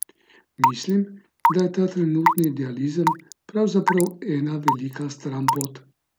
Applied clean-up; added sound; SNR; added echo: none; Raindrop / Drip / Water tap, faucet; 2 dB; none.